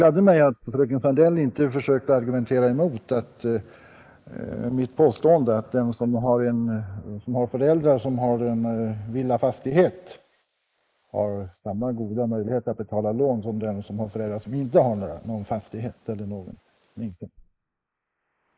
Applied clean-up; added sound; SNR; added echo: neural mask model Resemble Enhance denoiser.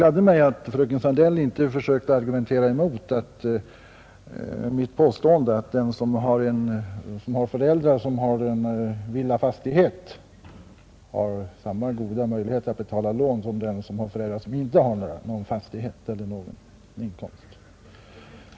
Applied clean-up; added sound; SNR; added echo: none; none; none; none.